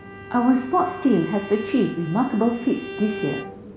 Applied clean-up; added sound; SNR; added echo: none; Bowed string instrument; 13 dB; none.